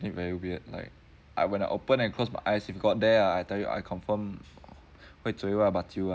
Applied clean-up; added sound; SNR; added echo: none; none; none; none.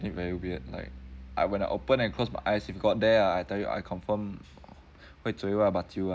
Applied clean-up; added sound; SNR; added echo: none; Bass guitar; 19 dB; none.